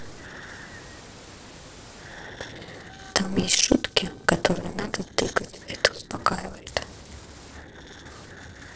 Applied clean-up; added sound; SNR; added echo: neural separator model SepFormer DNS4.